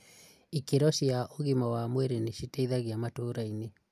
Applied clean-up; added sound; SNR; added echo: none; none; none; none.